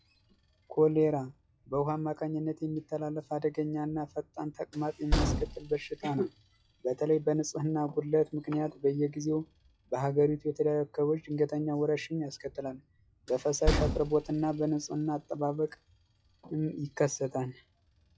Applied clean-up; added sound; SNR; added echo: classical method log-MMSE.